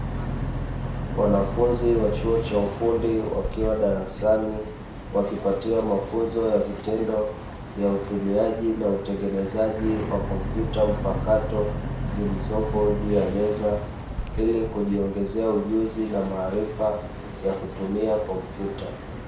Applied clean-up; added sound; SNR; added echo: none; Boat, Water vehicle; 6 dB; reverberation time 0.6 s.